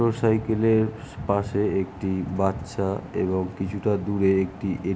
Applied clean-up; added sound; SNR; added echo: none; none; none; none.